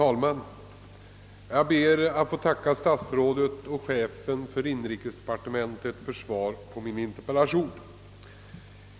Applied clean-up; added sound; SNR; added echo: none; none; none; none.